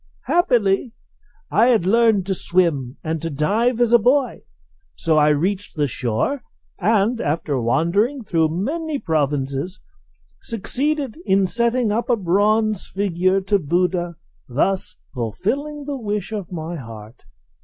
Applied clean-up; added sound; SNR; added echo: none; none; none; none.